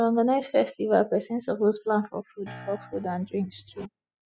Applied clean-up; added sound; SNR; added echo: classical method spectral subtraction.